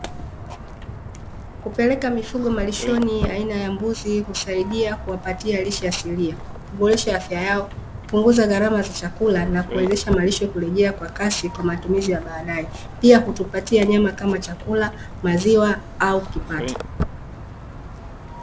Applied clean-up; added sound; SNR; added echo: none; Walk, footsteps; 11 dB; none.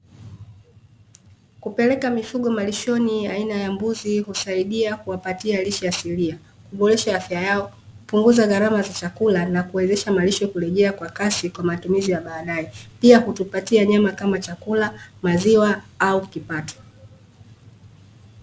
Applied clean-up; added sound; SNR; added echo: none; none; none; none.